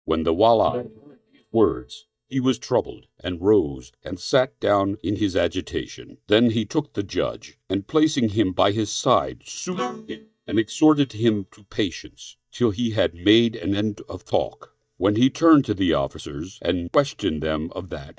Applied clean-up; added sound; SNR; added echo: neural mask model DeepFilterNet 3.